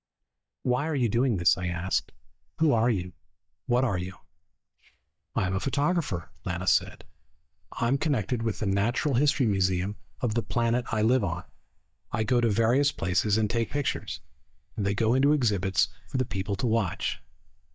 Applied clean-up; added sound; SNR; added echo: neural mask model DeepFilterNet 3.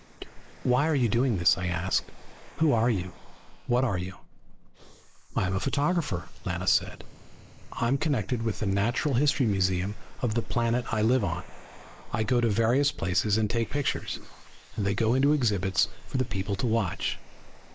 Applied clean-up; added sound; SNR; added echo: neural mask model Resemble Enhance denoiser.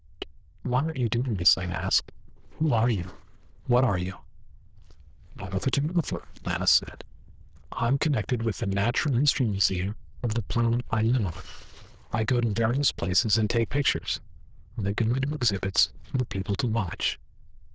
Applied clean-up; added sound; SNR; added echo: neural diffusion model UNIVERSE++.